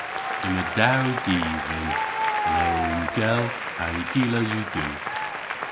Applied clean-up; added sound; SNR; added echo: none; Applause; 1 dB; none.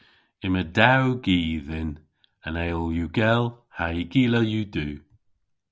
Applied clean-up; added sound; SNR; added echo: none; none; none; none.